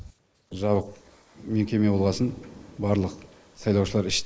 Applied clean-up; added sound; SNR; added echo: neural mask model Resemble Enhance denoiser.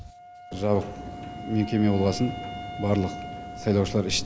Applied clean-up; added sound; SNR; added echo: none; Wind instrument, woodwind instrument; 13 dB; none.